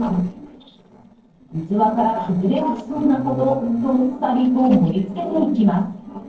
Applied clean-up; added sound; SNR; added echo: neural separator model SepFormer DNS4.